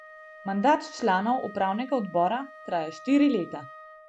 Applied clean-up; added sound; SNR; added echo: none; Wind instrument, woodwind instrument; 19 dB; none.